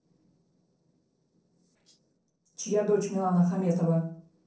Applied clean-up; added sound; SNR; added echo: neural separator model SepFormer DNS4.